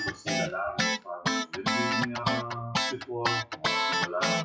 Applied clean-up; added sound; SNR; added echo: classical method WPE with log-MMSE.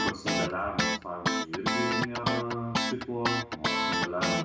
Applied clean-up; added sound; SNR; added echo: none; Guitar; -4 dB; reverberation time 0.4 s.